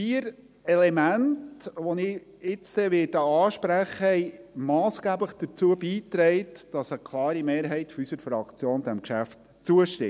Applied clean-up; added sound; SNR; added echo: none; none; none; none.